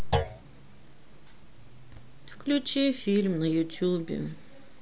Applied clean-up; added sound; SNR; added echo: none; Thump, thud; 5 dB; none.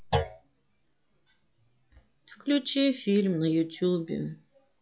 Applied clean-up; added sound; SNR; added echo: classical method log-MMSE.